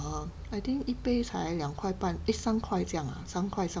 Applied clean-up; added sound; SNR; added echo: none; none; none; none.